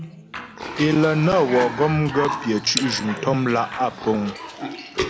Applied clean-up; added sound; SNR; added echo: none; Coin (dropping) + Cough; 8 dB; none.